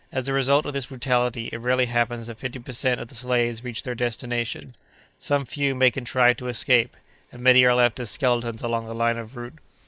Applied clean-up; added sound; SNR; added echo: neural mask model Resemble Enhance denoiser.